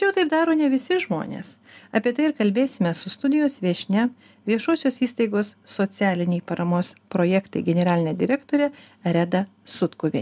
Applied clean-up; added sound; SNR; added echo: none; none; none; none.